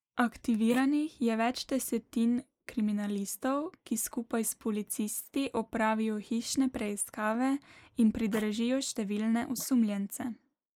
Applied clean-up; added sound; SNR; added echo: neural mask model Resemble Enhance denoiser.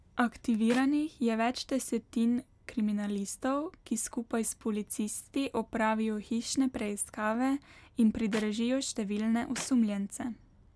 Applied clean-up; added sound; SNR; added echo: none; Clapping; 17 dB; none.